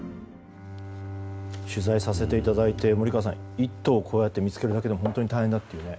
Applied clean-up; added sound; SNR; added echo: none; Bowed string instrument; 12 dB; none.